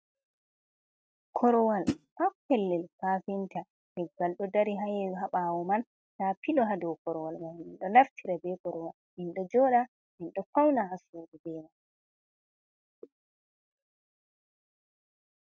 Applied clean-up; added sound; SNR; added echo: neural mask model RNNoise.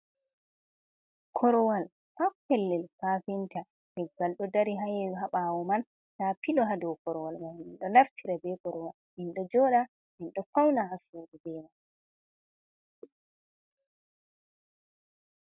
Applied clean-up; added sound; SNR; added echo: none; none; none; none.